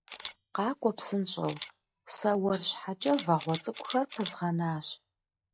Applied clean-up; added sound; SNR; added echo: classical method log-MMSE.